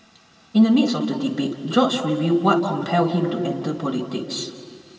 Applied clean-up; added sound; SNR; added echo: none; none; none; reverberation time 2.4 s.